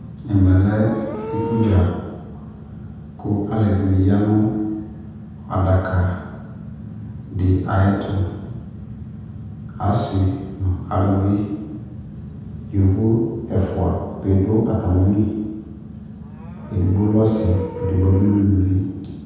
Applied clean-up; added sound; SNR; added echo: none; Livestock, farm animals, working animals; 18 dB; reverberation time 1.2 s.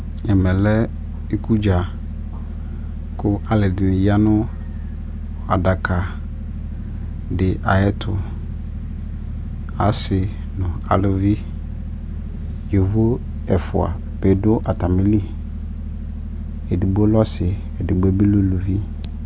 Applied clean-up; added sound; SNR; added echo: none; none; none; none.